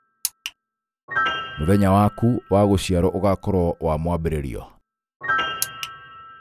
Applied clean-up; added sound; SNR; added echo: none; Piano; 9 dB; none.